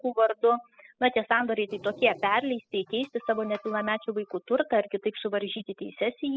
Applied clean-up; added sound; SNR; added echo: classical method spectral subtraction.